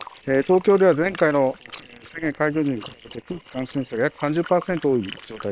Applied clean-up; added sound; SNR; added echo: neural separator model SepFormer WHAM!.